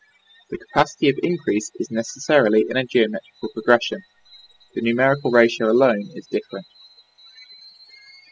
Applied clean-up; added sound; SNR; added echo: classical method spectral subtraction.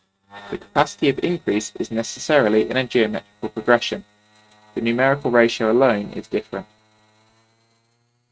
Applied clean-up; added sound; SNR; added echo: neural mask model RNNoise.